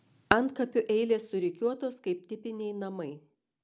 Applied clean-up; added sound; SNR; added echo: none; none; none; none.